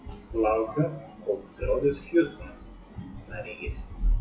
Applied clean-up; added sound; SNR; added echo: classical method WPE with log-MMSE.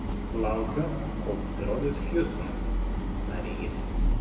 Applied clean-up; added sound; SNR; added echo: none; Idling; -4 dB; reverberation time 1.9 s.